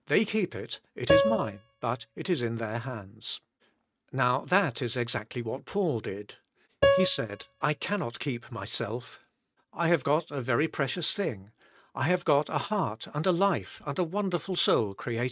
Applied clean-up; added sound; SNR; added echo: neural mask model RNNoise.